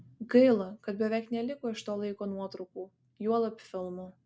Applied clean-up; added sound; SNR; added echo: none; none; none; none.